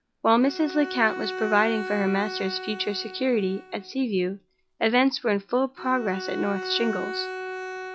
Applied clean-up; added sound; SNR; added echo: none; Bowed string instrument; 10 dB; none.